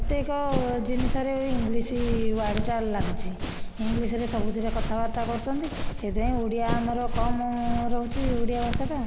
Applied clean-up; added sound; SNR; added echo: none; Run; -2 dB; none.